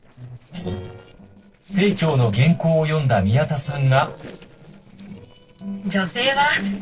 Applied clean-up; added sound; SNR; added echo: neural separator model SepFormer DNS4.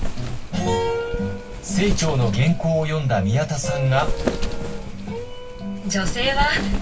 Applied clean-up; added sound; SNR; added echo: none; Wind; 4 dB; reverberation time 0.2 s.